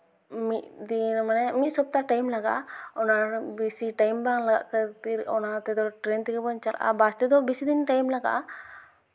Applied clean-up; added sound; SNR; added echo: none; none; none; none.